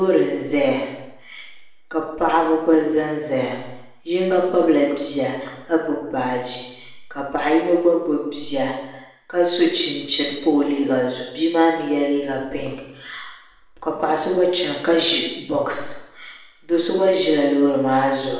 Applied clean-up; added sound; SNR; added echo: none; none; none; reverberation time 0.9 s.